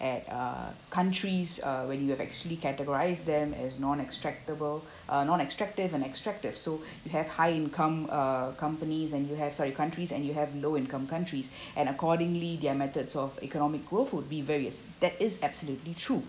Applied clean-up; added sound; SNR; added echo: none; none; none; none.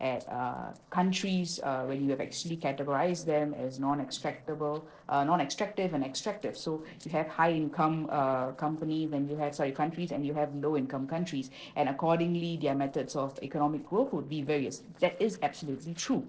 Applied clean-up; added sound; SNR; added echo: neural separator model SepFormer DNS4.